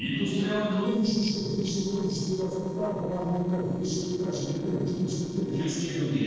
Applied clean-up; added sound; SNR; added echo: neural separator model SepFormer DNS4.